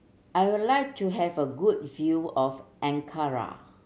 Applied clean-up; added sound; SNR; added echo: none; none; none; none.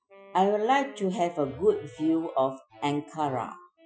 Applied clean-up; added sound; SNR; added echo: classical method Wiener filter.